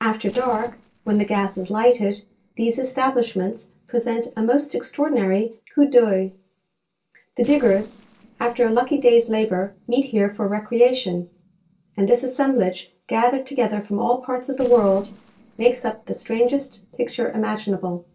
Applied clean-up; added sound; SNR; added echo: neural separator model SepFormer DNS4.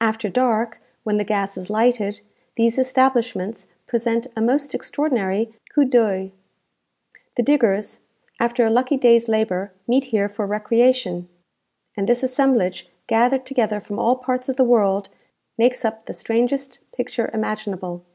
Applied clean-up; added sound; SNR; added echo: none; none; none; none.